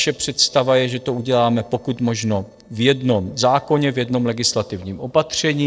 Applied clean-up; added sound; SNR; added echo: neural separator model SepFormer DNS4.